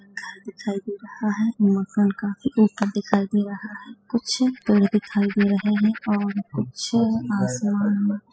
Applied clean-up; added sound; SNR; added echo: classical method spectral subtraction.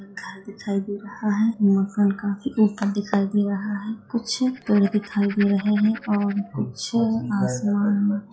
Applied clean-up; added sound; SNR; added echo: classical method log-MMSE.